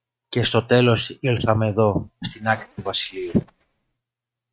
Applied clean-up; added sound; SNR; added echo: neural mask model RNNoise.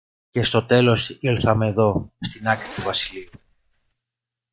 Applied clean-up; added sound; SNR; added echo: neural mask model DeepFilterNet 3.